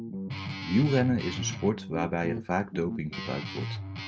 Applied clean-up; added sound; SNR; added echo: none; Guitar; 7 dB; none.